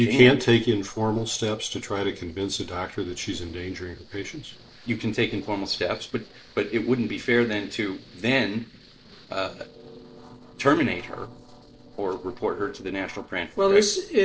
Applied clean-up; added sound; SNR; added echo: neural separator model SepFormer DNS4.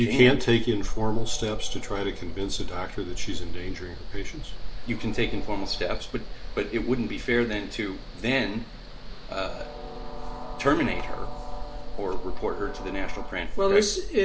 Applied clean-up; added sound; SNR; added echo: none; Train; 18 dB; reverberation time 0.2 s.